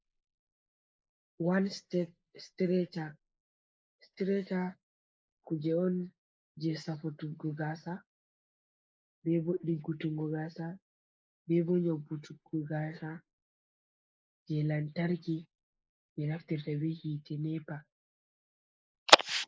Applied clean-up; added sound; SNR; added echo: neural mask model Resemble Enhance denoiser.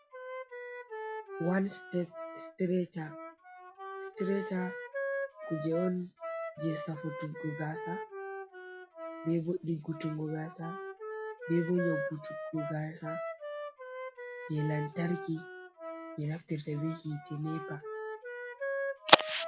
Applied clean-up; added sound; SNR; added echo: classical method log-MMSE.